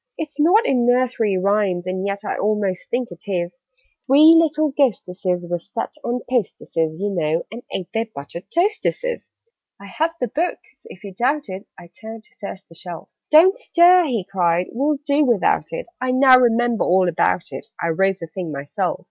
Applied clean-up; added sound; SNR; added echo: none; none; none; none.